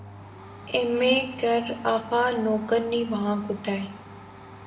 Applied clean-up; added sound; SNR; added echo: none; Domestic sounds, home sounds; 17 dB; reverberation time 0.7 s.